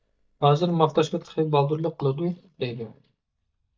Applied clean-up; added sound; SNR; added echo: neural mask model DeepFilterNet 3.